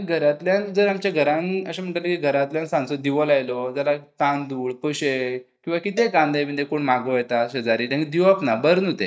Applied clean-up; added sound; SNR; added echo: neural mask model DeepFilterNet 3.